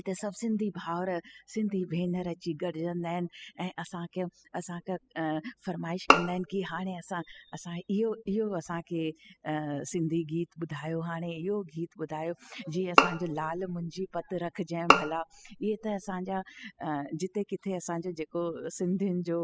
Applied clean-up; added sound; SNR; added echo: classical method spectral subtraction.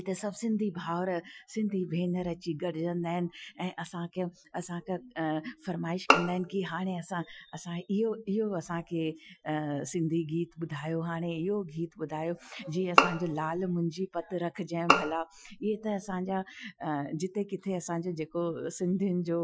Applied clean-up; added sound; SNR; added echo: classical method Wiener filter.